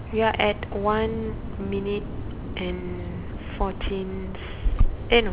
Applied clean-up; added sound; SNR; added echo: none; Bird vocalization, bird call, bird song; 0 dB; none.